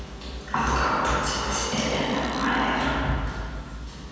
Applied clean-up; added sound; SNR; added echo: none; Burping, eructation; 17 dB; reverberation time 2.1 s.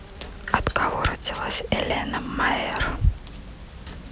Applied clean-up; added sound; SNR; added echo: none; none; none; none.